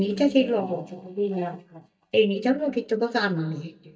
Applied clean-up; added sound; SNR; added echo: neural mask model DeepFilterNet 3.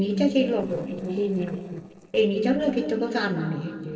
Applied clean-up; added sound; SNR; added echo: neural separator model SepFormer DNS4.